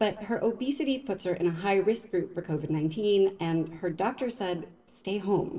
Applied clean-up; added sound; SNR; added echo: neural separator model SepFormer DNS4.